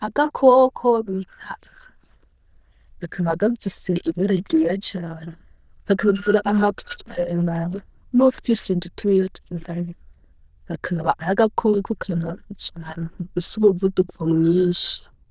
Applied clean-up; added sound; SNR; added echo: neural diffusion model UNIVERSE++.